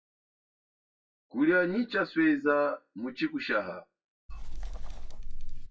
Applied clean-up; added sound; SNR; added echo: classical method WPE with log-MMSE.